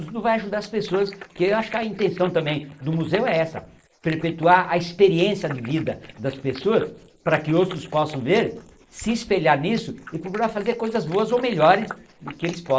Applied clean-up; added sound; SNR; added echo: neural mask model Resemble Enhance denoiser.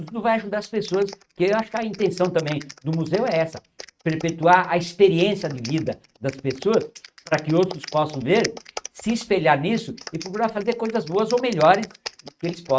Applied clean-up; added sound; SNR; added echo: neural mask model RNNoise.